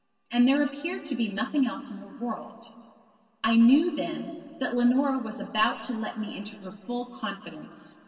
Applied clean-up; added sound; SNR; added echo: none; none; none; reverberation time 2.1 s.